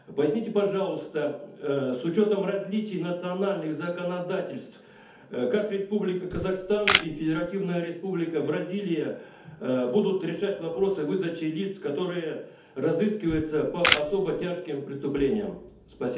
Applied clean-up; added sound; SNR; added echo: none; Camera; 1 dB; reverberation time 0.6 s.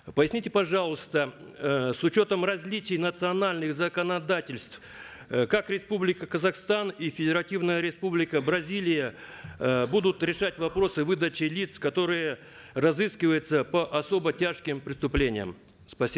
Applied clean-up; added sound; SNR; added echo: none; none; none; none.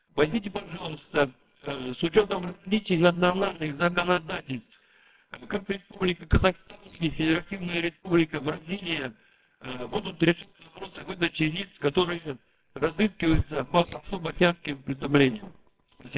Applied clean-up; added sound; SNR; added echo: neural separator model SepFormer WHAMR!.